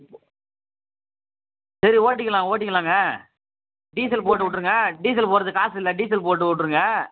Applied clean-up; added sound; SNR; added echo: none; none; none; none.